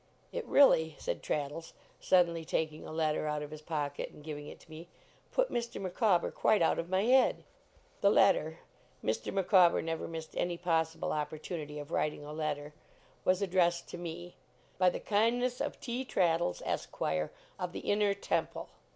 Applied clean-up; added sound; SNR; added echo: none; none; none; none.